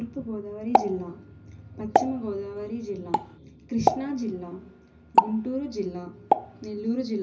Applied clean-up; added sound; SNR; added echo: none; Explosion; -3 dB; reverberation time 0.4 s.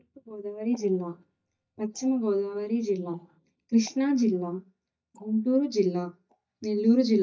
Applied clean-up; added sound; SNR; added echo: neural mask model DeepFilterNet 3.